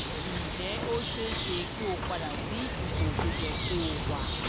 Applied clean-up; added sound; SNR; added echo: none; Bird; -4 dB; none.